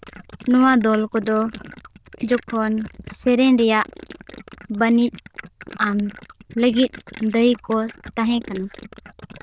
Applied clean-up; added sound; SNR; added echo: neural diffusion model UNIVERSE++.